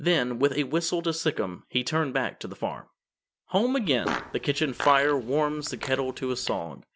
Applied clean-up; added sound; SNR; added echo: none; Fart; 10 dB; none.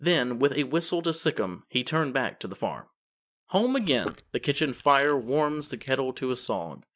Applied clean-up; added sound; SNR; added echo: neural mask model DeepFilterNet 3.